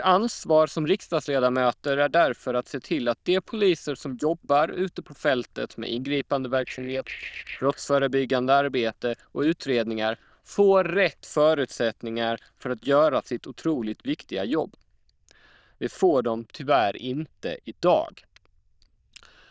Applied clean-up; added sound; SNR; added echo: neural diffusion model UNIVERSE++.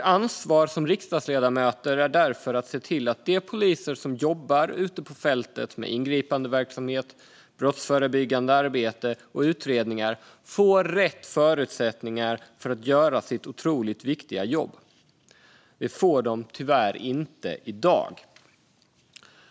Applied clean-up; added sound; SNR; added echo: none; none; none; none.